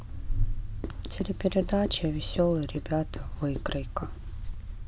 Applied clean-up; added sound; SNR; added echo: none; Writing; 14 dB; none.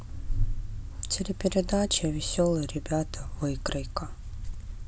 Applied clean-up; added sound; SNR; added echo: none; none; none; none.